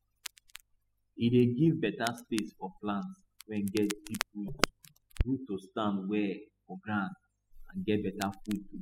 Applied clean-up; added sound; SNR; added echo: classical method spectral subtraction.